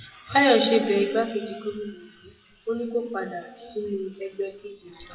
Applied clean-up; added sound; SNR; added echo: classical method WPE with log-MMSE.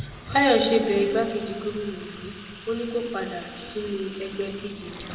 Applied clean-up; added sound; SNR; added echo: none; Sink (filling or washing) / Water tap, faucet; 15 dB; reverberation time 2.1 s.